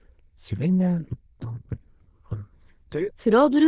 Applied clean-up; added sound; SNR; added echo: neural diffusion model UNIVERSE++.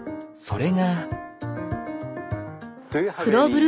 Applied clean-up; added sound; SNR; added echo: none; none; none; none.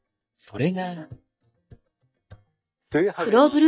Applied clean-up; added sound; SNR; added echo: neural mask model DeepFilterNet 3.